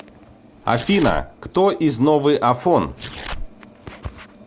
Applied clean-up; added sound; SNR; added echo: none; Tearing; 13 dB; none.